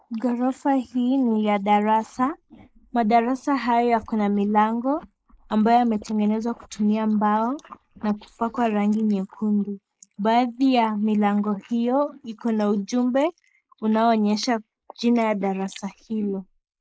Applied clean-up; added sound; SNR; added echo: neural mask model Resemble Enhance denoiser.